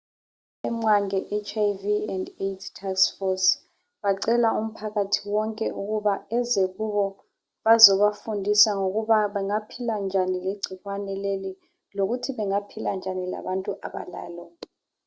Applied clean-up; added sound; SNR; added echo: none; none; none; none.